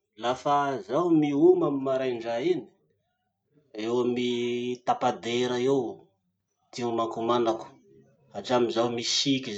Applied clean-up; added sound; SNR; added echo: none; none; none; none.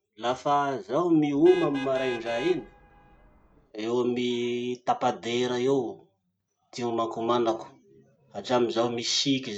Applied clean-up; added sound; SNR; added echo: none; Vehicle horn, car horn, honking; 13 dB; none.